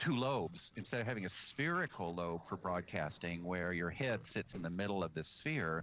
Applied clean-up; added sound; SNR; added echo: neural separator model SepFormer DNS4.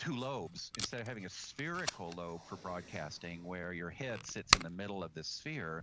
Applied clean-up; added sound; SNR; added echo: none; Packing tape, duct tape; -1 dB; none.